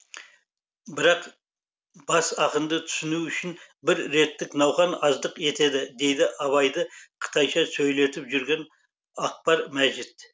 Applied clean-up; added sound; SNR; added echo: none; none; none; none.